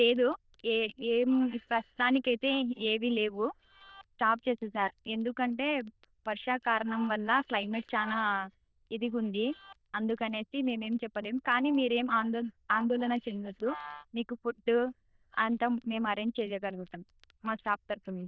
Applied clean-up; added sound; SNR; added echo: neural diffusion model UNIVERSE++.